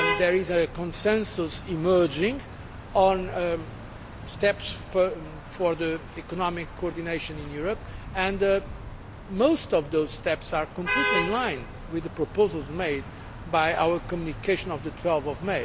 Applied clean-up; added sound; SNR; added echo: none; Traffic noise, roadway noise / Vehicle horn, car horn, honking; 8 dB; none.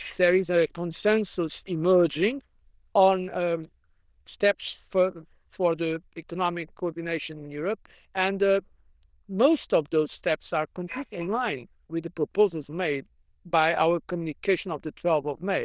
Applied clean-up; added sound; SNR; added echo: neural diffusion model UNIVERSE++.